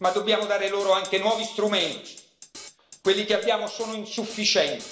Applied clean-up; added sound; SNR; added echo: none; Drum kit; 20 dB; reverberation time 0.7 s.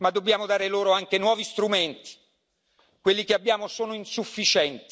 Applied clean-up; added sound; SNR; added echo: none; none; none; none.